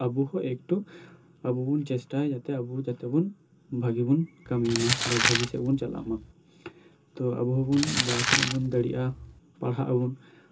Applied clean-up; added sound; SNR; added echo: none; Crumpling, crinkling; 1 dB; reverberation time 0.2 s.